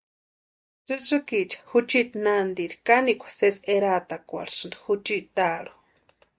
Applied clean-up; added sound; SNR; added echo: none; none; none; none.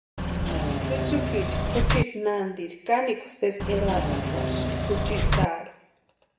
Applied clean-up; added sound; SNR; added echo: none; Engine / Mechanisms; -5 dB; reverberation time 0.8 s.